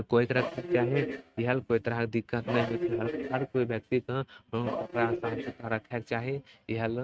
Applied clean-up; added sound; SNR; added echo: neural mask model RNNoise.